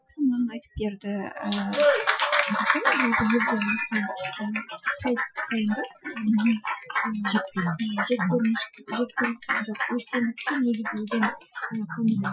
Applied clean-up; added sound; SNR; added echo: classical method Wiener filter.